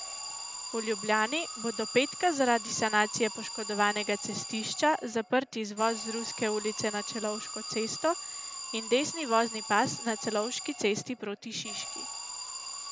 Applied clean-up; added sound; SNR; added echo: none; Alarm; 8 dB; none.